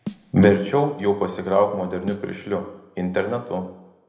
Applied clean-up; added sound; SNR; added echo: none; Snare drum; 20 dB; reverberation time 0.8 s.